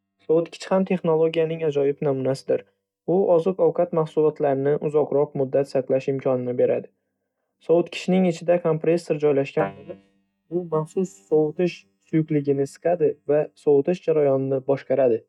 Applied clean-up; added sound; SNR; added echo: neural mask model DeepFilterNet 3.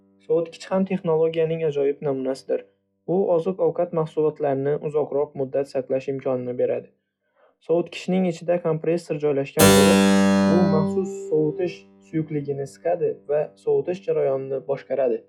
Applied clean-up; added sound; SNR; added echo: classical method log-MMSE.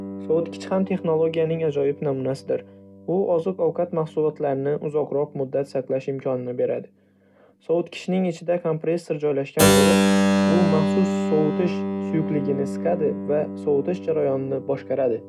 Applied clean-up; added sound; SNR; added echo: none; Keyboard (musical); 2 dB; none.